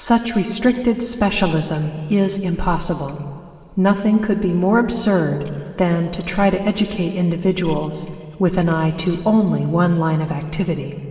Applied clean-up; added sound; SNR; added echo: none; none; none; reverberation time 2.8 s.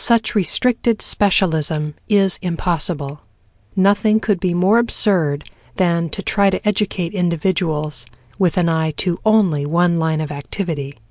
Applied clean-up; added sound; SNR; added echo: none; none; none; none.